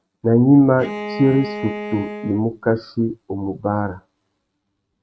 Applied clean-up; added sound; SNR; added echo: neural mask model RNNoise.